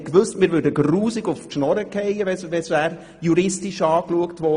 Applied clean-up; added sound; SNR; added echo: none; none; none; none.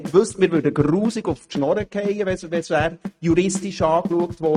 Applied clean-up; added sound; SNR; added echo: neural mask model RNNoise.